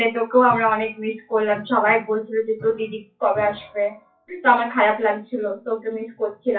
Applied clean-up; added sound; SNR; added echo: classical method WPE with log-MMSE.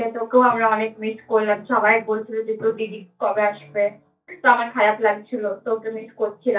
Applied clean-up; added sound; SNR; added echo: neural mask model DeepFilterNet 3.